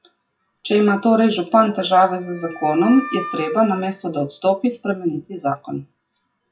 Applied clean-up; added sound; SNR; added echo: classical method WPE with log-MMSE.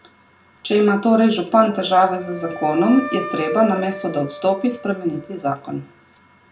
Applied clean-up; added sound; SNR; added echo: none; Wind instrument, woodwind instrument; 15 dB; reverberation time 0.2 s.